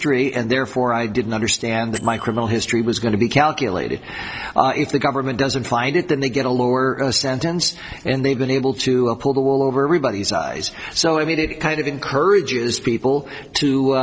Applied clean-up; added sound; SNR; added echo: neural separator model SepFormer DNS4.